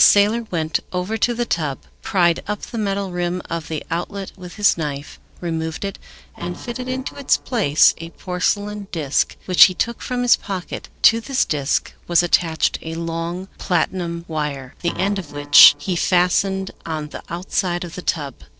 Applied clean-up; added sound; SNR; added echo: neural separator model SepFormer DNS4.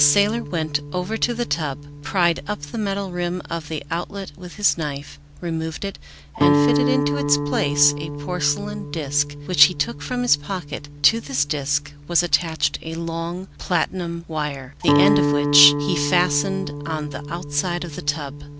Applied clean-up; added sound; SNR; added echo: none; Guitar; 3 dB; none.